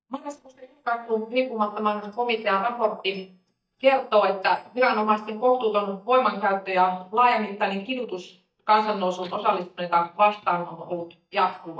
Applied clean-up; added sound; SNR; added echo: neural mask model DeepFilterNet 3.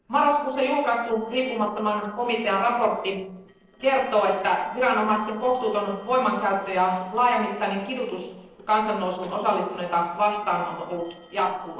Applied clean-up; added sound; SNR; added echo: neural separator model SepFormer DNS4.